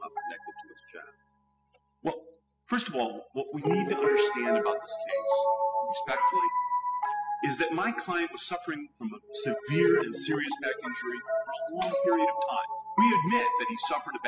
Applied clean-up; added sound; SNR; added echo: classical method spectral subtraction.